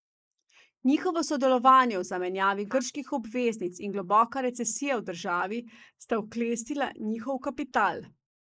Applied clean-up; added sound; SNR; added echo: neural mask model Resemble Enhance denoiser.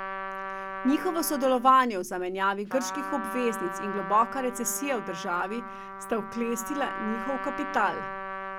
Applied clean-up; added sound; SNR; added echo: none; Trumpet; 8 dB; none.